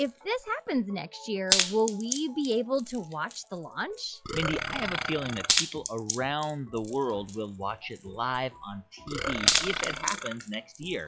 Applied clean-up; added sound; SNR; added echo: classical method log-MMSE.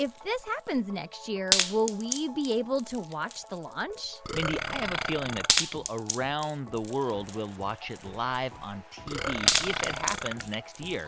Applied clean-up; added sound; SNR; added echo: none; Burping, eructation + Wood; 1 dB; none.